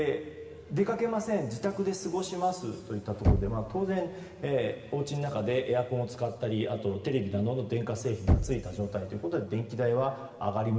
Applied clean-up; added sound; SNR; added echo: none; Knock; 6 dB; reverberation time 2.0 s.